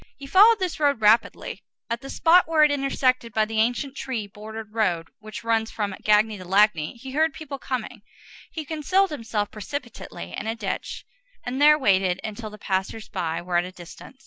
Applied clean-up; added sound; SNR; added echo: none; none; none; none.